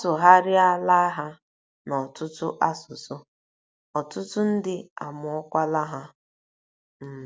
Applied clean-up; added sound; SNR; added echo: none; none; none; none.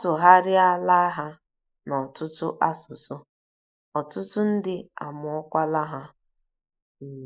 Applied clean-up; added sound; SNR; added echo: neural mask model Resemble Enhance denoiser.